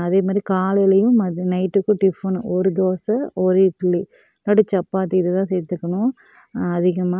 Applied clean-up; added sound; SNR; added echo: none; none; none; none.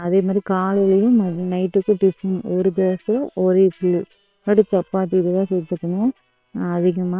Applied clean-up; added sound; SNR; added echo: neural separator model SepFormer WHAM!.